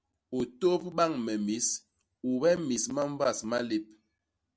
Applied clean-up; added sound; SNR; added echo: none; none; none; none.